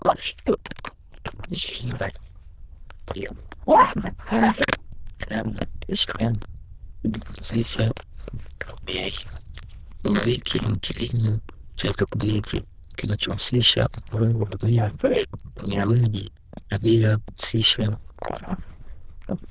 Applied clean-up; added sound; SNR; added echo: neural diffusion model UNIVERSE++.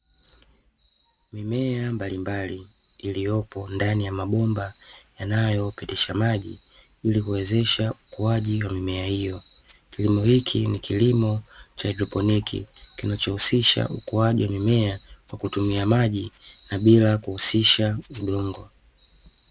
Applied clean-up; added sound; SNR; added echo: none; none; none; none.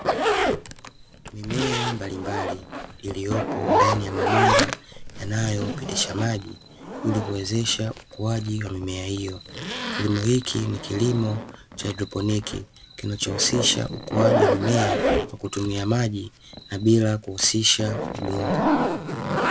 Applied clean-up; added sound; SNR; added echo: none; Zipper (clothing); 1 dB; none.